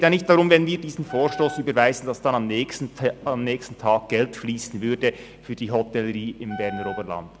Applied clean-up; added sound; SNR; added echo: none; Wind instrument, woodwind instrument; 13 dB; none.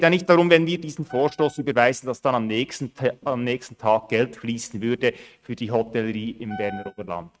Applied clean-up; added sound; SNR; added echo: neural mask model RNNoise.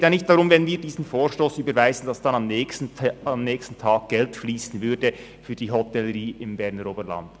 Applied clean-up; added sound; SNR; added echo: none; none; none; none.